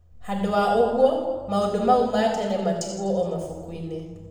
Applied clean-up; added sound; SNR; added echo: none; none; none; reverberation time 1.1 s.